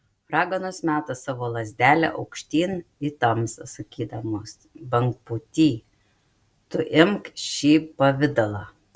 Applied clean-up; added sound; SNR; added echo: none; none; none; none.